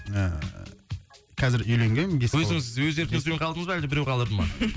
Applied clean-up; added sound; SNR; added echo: none; none; none; none.